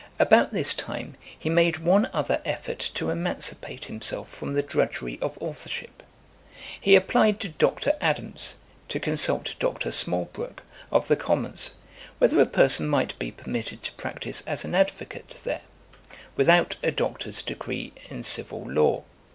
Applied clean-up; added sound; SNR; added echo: none; none; none; none.